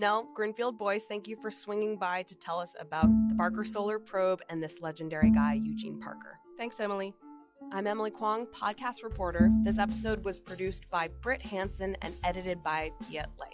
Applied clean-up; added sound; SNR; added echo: classical method log-MMSE.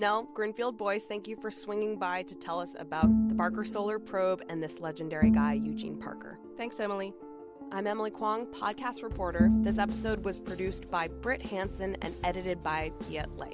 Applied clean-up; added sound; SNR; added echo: none; Bowed string instrument; -3 dB; none.